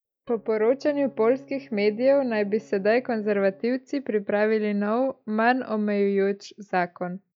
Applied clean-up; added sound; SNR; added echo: neural mask model DeepFilterNet 3.